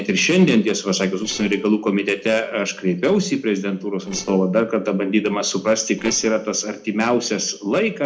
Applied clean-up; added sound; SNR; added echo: neural separator model SepFormer DNS4.